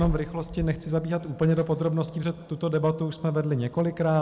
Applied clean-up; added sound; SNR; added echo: none; none; none; none.